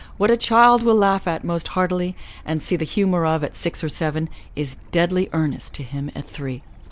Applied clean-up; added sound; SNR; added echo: none; Stream / Bird; 20 dB; none.